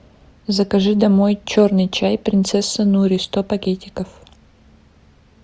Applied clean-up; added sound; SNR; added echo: none; none; none; none.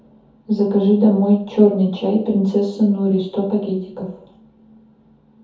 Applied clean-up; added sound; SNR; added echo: none; none; none; reverberation time 0.5 s.